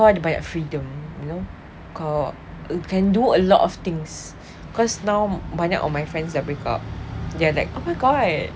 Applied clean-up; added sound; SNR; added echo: none; none; none; none.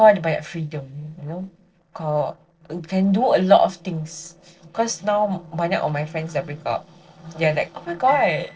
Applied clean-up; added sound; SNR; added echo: neural separator model SepFormer DNS4.